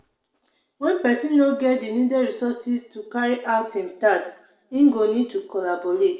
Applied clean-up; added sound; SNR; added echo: none; none; none; reverberation time 0.6 s.